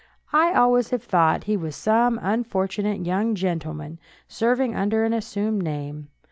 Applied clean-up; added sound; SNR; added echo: none; none; none; none.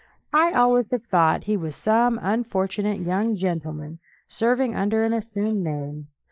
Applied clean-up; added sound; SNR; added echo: neural mask model Resemble Enhance denoiser.